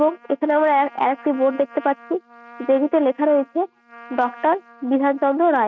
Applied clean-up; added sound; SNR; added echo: neural mask model RNNoise.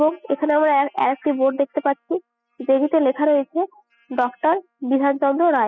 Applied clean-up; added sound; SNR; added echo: classical method spectral subtraction.